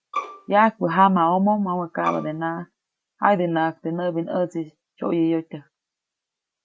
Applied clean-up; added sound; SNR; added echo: none; Bowed string instrument; 10 dB; none.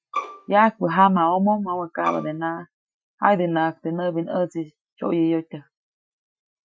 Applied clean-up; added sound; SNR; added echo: classical method Wiener filter.